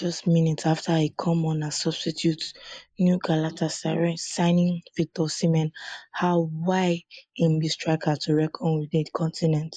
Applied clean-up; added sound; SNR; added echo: neural mask model Resemble Enhance denoiser.